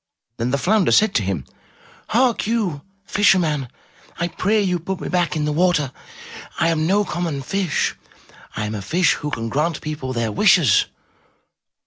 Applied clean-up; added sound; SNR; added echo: none; Tap / Hammer; 16 dB; none.